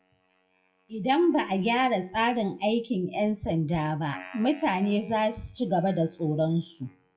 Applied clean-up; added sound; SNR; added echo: classical method WPE with log-MMSE.